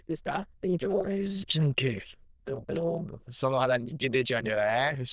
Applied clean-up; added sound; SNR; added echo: neural diffusion model UNIVERSE++.